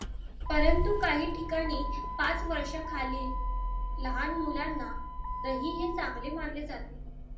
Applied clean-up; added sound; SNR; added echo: none; Motor vehicle (road); -1 dB; reverberation time 0.6 s.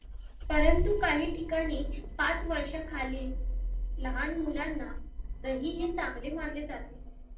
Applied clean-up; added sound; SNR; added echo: neural separator model SepFormer DNS4.